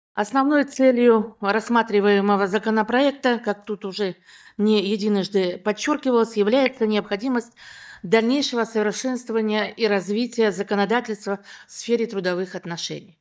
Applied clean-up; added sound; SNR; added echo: neural mask model DeepFilterNet 3.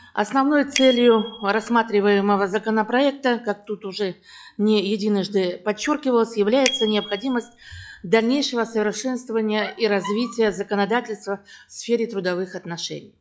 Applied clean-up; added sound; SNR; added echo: classical method log-MMSE.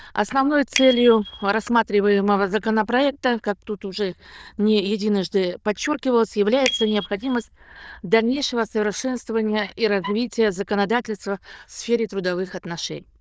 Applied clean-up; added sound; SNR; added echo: neural diffusion model UNIVERSE++.